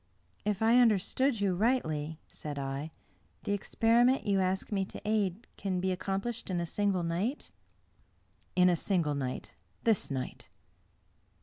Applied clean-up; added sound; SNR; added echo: none; none; none; none.